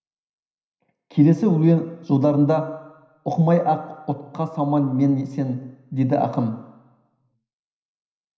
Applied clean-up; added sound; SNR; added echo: none; none; none; reverberation time 0.9 s.